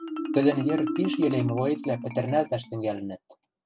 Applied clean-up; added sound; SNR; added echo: none; Marimba, xylophone; 5 dB; none.